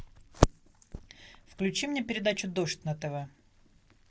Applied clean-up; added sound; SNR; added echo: none; none; none; none.